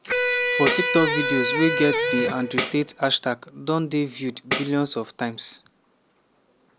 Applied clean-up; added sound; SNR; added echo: none; Electric guitar + Tambourine; -3 dB; none.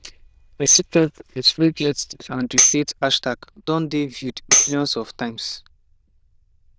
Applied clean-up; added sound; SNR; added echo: neural diffusion model UNIVERSE++.